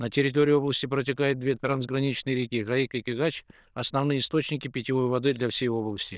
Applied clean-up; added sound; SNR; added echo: neural diffusion model UNIVERSE++.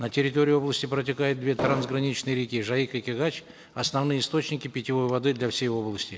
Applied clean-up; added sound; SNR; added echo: none; Explosion; 5 dB; none.